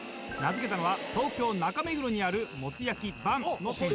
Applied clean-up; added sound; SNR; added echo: none; Engine; 18 dB; none.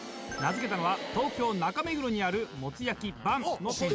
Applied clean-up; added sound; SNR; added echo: none; none; none; none.